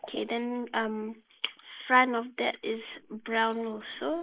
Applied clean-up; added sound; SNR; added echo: neural mask model Resemble Enhance denoiser.